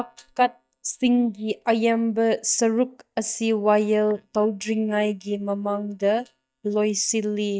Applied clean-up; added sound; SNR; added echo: neural mask model DeepFilterNet 3.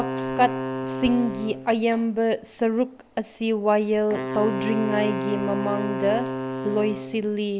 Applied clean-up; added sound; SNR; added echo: none; Wind instrument, woodwind instrument; 6 dB; none.